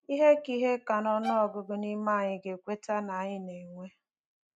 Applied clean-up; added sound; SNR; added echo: neural mask model RNNoise.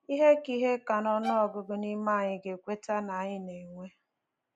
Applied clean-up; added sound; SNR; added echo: none; Bowed string instrument; 11 dB; none.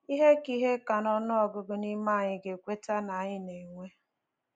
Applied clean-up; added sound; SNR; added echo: none; none; none; none.